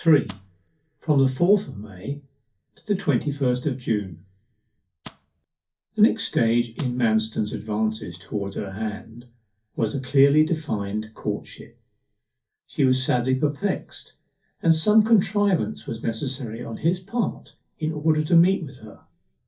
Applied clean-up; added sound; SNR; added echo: none; Rattle (instrument); 7 dB; reverberation time 0.3 s.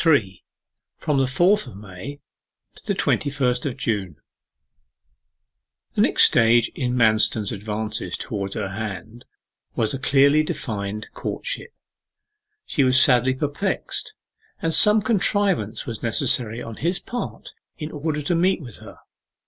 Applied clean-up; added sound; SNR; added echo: none; none; none; none.